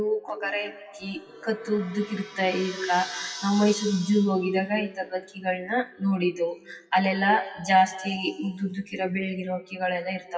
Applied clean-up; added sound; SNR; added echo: classical method WPE with log-MMSE.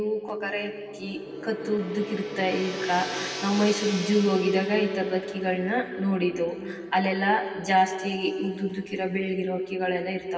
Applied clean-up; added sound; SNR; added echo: none; Gong; 14 dB; reverberation time 2.4 s.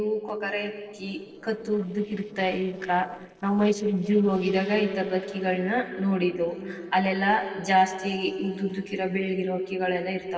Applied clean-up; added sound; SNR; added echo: neural separator model SepFormer DNS4.